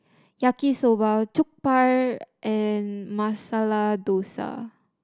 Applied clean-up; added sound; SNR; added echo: none; none; none; none.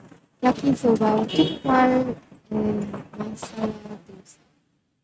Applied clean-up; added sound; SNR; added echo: neural mask model RNNoise.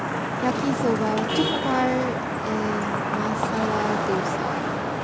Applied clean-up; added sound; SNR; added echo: none; Traffic noise, roadway noise / Vehicle horn, car horn, honking; -2 dB; none.